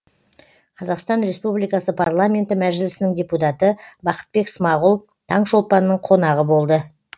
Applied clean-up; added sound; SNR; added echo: none; none; none; none.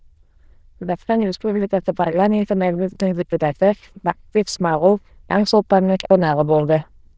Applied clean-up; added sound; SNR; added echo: neural diffusion model UNIVERSE++.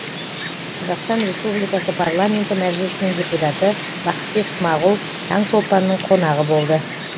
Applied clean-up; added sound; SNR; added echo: none; Wind; 7 dB; none.